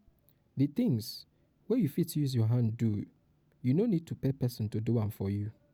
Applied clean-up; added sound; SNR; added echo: none; none; none; none.